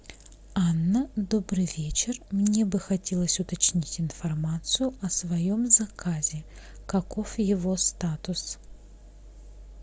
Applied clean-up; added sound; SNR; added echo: none; none; none; none.